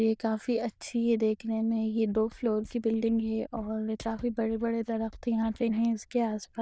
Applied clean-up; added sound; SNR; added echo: neural diffusion model UNIVERSE++.